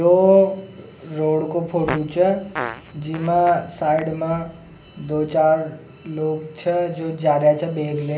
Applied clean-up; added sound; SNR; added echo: none; Fart; 14 dB; reverberation time 0.5 s.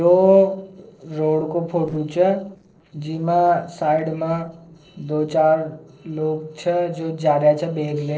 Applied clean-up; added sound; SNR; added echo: neural separator model SepFormer DNS4.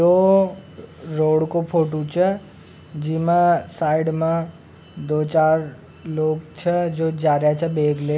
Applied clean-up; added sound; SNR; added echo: none; none; none; none.